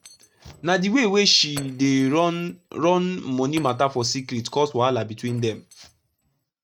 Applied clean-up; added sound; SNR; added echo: neural mask model RNNoise.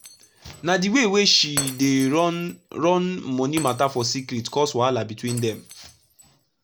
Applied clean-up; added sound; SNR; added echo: none; Shatter; 16 dB; none.